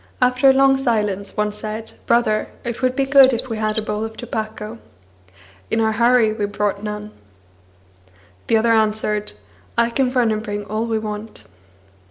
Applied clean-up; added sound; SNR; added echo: none; Chirp, tweet; 17 dB; none.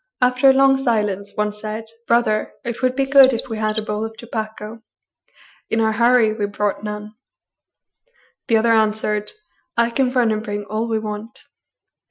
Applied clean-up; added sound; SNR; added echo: classical method Wiener filter.